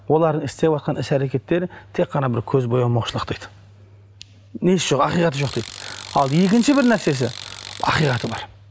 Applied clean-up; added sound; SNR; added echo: none; Tools; 15 dB; none.